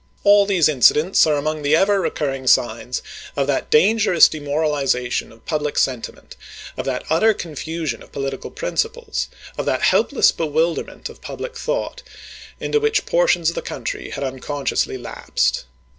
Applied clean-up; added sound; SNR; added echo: none; none; none; none.